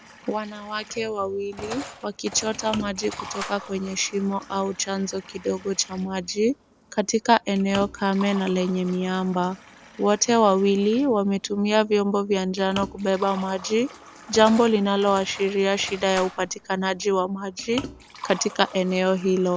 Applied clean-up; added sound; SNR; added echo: none; Engine + Liquid; 17 dB; none.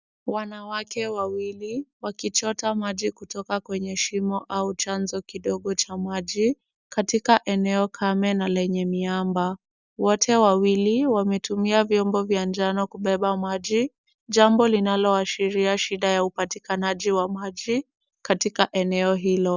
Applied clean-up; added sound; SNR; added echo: none; none; none; none.